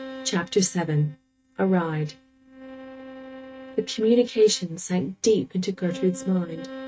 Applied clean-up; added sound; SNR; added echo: neural mask model RNNoise.